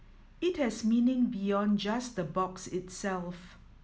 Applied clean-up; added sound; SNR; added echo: none; none; none; none.